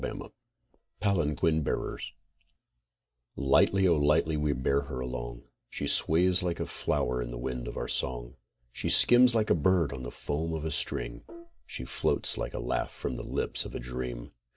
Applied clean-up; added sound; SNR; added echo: neural mask model DeepFilterNet 3.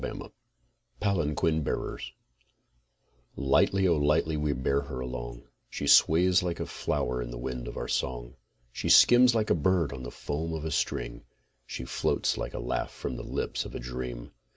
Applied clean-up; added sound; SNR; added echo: none; none; none; none.